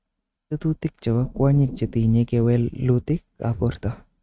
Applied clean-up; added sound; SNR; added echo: neural mask model RNNoise.